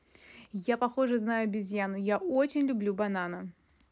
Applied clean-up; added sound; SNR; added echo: none; none; none; none.